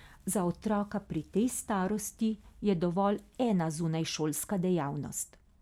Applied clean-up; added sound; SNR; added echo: none; none; none; none.